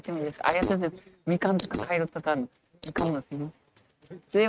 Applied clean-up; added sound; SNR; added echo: neural mask model RNNoise.